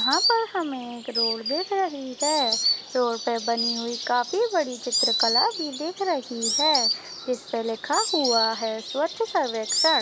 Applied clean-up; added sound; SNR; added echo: none; Insect; 2 dB; none.